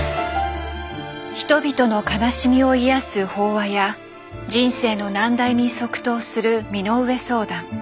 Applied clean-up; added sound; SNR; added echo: none; none; none; none.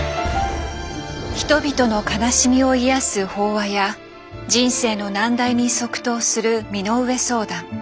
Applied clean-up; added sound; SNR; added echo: none; Explosion; 15 dB; none.